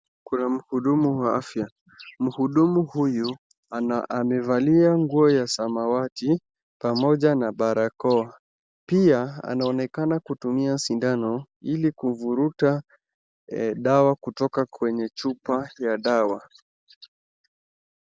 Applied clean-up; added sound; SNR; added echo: none; none; none; none.